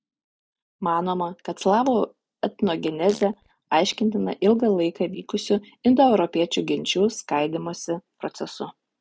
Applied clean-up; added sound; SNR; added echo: neural mask model DeepFilterNet 3.